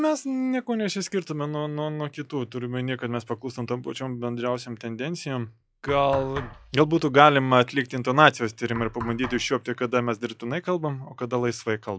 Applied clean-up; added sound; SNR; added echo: classical method log-MMSE.